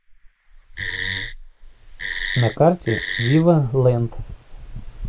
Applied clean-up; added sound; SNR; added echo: neural mask model Resemble Enhance denoiser.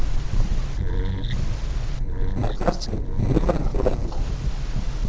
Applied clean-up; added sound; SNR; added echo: neural separator model SepFormer DNS4.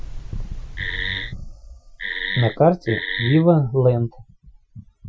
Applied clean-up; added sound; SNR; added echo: classical method Wiener filter.